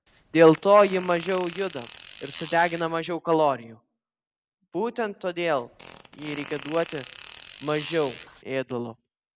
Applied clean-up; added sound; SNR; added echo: none; Fart; 15 dB; none.